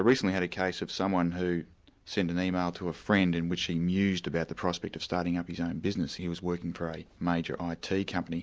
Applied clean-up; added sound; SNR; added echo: none; none; none; none.